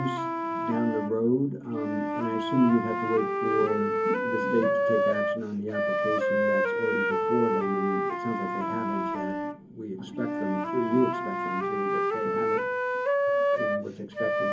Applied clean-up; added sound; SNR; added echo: none; Wind instrument, woodwind instrument; -2 dB; reverberation time 0.3 s.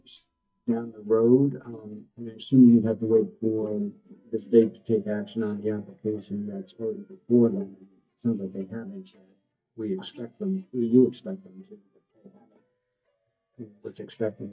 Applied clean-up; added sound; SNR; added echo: neural mask model DeepFilterNet 3.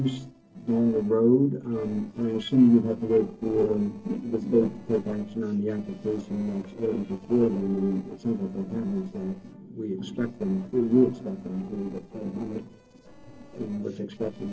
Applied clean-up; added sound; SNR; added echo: neural separator model SepFormer DNS4.